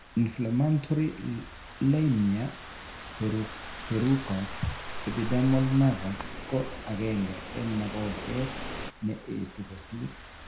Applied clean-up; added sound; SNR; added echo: none; Rain / Thunderstorm; 10 dB; reverberation time 0.5 s.